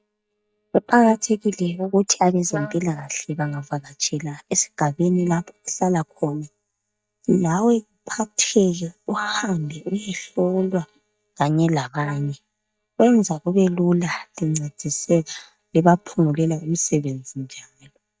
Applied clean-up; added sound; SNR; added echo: neural mask model DeepFilterNet 3.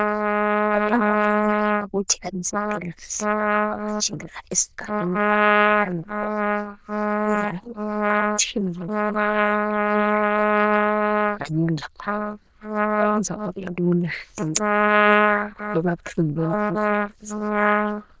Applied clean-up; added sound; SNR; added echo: neural diffusion model UNIVERSE++.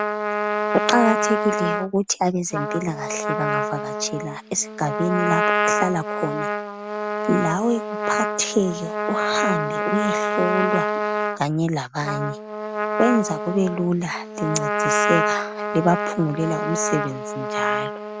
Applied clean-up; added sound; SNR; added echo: none; Trumpet; 0 dB; none.